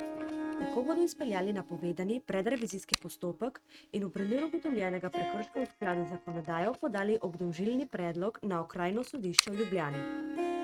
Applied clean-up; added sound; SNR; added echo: neural mask model RNNoise.